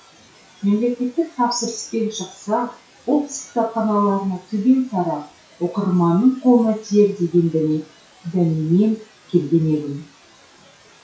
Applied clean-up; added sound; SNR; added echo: classical method WPE with log-MMSE.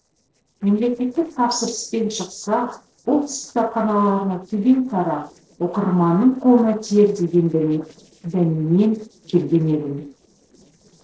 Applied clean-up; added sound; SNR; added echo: neural separator model SepFormer DNS4.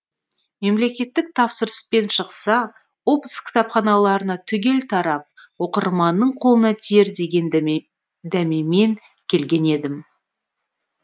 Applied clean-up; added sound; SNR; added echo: none; none; none; none.